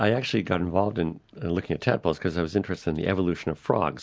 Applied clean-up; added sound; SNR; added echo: none; none; none; none.